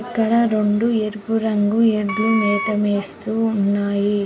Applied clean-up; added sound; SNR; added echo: none; Wind instrument, woodwind instrument; 9 dB; none.